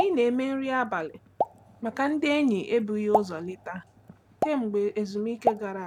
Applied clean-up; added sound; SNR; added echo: none; Explosion; 6 dB; none.